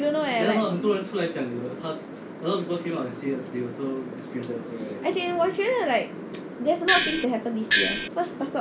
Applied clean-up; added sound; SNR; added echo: none; Gong; -4 dB; none.